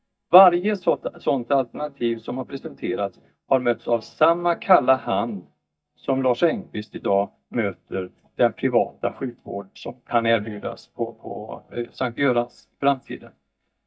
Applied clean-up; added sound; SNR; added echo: neural mask model DeepFilterNet 3.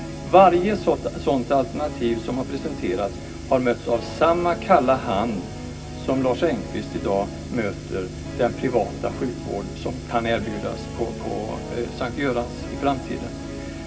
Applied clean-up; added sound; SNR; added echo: none; Guitar; 13 dB; reverberation time 0.4 s.